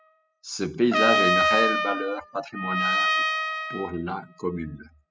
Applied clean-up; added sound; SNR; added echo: classical method spectral subtraction.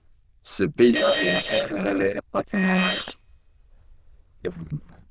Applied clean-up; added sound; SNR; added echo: neural diffusion model UNIVERSE++.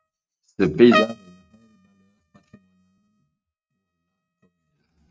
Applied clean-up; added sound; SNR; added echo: neural mask model RNNoise.